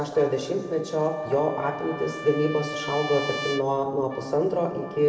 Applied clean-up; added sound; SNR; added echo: none; Trumpet; 12 dB; reverberation time 1.9 s.